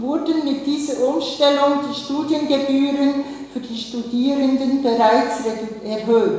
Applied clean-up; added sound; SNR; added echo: none; none; none; reverberation time 1.0 s.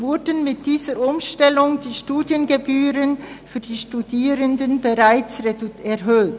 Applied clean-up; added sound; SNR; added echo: none; none; none; none.